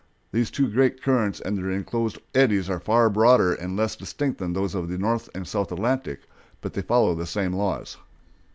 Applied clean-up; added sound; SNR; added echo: none; none; none; none.